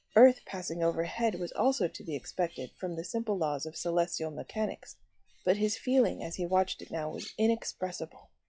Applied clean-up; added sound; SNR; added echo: classical method log-MMSE.